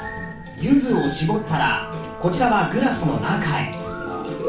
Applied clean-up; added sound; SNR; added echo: none; Brass instrument; 15 dB; reverberation time 0.4 s.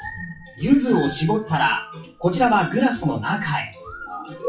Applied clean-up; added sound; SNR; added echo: classical method WPE with log-MMSE.